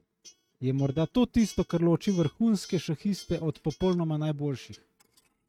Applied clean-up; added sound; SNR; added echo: neural mask model RNNoise.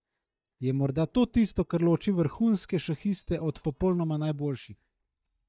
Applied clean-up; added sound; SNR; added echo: neural mask model DeepFilterNet 3.